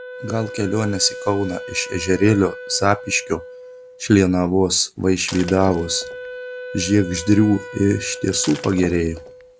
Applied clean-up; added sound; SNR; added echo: none; Wind instrument, woodwind instrument + Shatter; 14 dB; none.